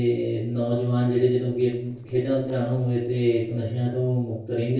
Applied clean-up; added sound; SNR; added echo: neural separator model SepFormer DNS4.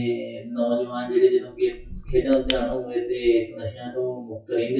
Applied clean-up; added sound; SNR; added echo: classical method WPE with log-MMSE.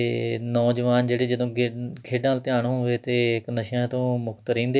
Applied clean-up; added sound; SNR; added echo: none; none; none; none.